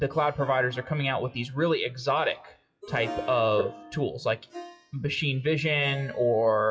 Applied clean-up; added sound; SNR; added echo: classical method WPE with log-MMSE.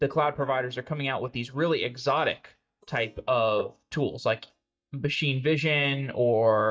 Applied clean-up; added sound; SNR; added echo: neural mask model DeepFilterNet 3.